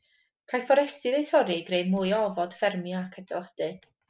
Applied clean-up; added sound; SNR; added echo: neural separator model SepFormer DNS4.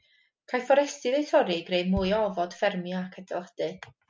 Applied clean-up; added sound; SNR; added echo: none; Bass drum; 13 dB; none.